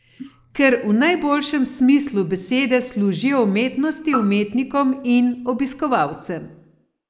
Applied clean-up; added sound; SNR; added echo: neural mask model Resemble Enhance denoiser.